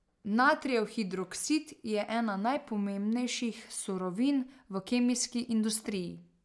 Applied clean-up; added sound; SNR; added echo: none; none; none; none.